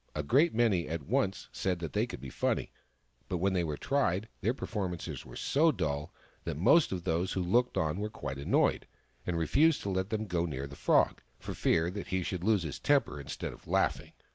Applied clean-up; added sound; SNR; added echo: none; none; none; none.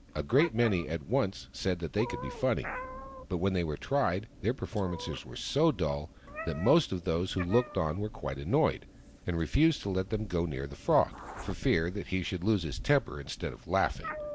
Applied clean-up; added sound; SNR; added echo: none; Meow; 14 dB; none.